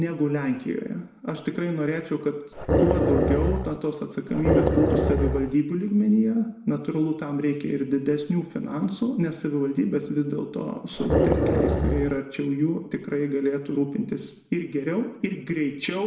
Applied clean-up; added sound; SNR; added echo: none; Growling; -3 dB; reverberation time 0.7 s.